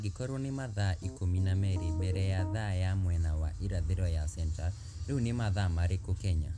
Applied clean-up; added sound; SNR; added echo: none; Piano; 13 dB; none.